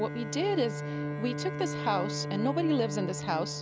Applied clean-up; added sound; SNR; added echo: none; Bowed string instrument; 4 dB; none.